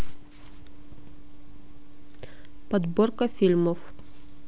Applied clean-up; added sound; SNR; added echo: none; none; none; none.